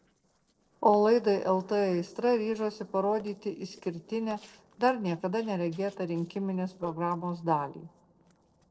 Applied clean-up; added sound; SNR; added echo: neural separator model SepFormer DNS4.